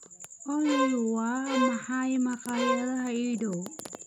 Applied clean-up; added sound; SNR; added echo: none; Bowed string instrument; 3 dB; none.